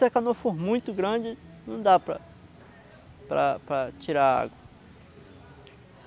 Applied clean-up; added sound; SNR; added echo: none; none; none; none.